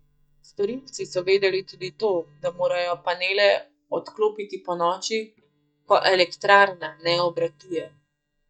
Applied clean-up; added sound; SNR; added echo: neural mask model DeepFilterNet 3.